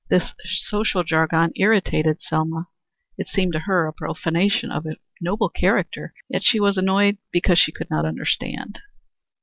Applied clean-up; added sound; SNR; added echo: none; none; none; none.